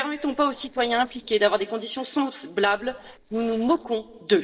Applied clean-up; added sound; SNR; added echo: neural separator model SepFormer DNS4.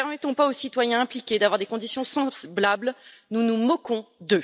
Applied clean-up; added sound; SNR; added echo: none; none; none; none.